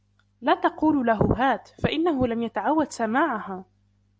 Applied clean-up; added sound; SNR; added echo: none; none; none; none.